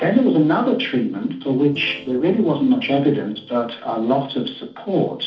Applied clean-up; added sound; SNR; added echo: neural separator model SepFormer DNS4.